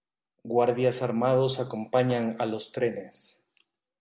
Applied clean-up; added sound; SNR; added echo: none; none; none; none.